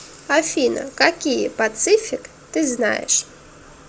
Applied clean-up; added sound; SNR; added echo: none; none; none; none.